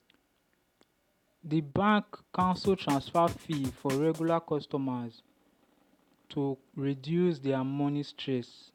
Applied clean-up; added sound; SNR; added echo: none; Drum; 12 dB; none.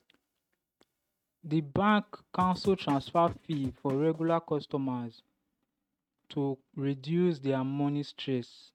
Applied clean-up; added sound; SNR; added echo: neural mask model RNNoise.